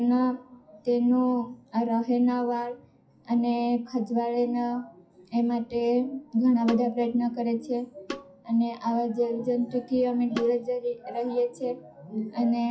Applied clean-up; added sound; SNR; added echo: classical method WPE with log-MMSE.